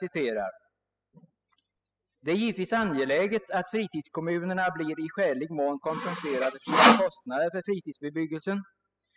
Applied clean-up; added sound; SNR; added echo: classical method spectral subtraction.